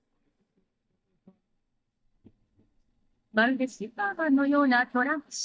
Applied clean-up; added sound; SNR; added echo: neural mask model DeepFilterNet 3.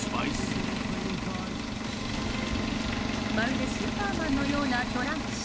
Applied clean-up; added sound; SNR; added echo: none; Engine; -2 dB; none.